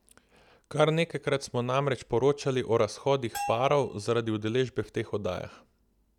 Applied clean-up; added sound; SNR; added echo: none; Bell; 12 dB; none.